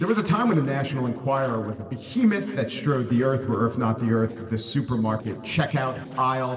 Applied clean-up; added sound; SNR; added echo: neural separator model SepFormer DNS4.